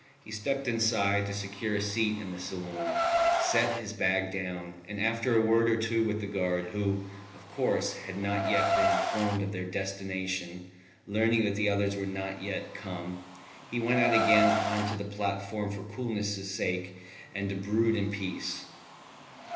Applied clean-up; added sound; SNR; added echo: none; Car; 5 dB; reverberation time 0.8 s.